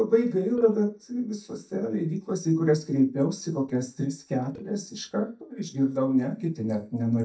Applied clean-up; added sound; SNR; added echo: neural mask model DeepFilterNet 3.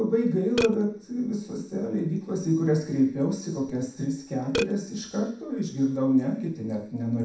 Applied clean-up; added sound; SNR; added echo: none; Burping, eructation; 12 dB; reverberation time 0.7 s.